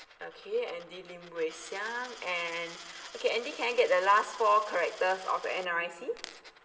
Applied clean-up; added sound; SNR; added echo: none; Coin (dropping); 17 dB; reverberation time 2.1 s.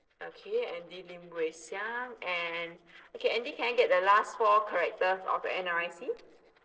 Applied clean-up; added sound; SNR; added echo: neural separator model SepFormer DNS4.